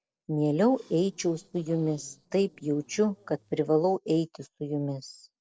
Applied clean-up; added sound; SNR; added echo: neural separator model SepFormer DNS4.